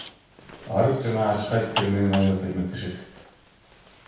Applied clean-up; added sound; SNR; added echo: none; Zipper (clothing); 13 dB; reverberation time 0.6 s.